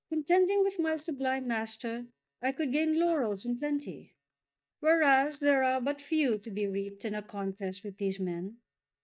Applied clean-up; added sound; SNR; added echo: neural mask model DeepFilterNet 3.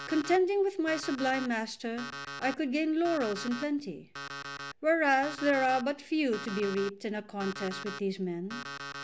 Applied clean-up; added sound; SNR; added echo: none; Alarm; 12 dB; none.